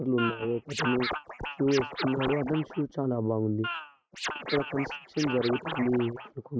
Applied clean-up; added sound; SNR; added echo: neural mask model RNNoise.